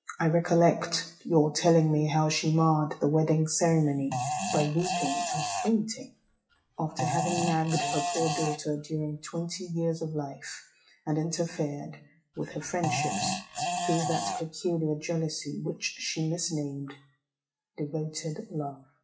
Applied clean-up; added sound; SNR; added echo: classical method WPE with log-MMSE.